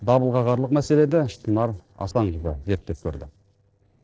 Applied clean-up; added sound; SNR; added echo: neural separator model SepFormer DNS4.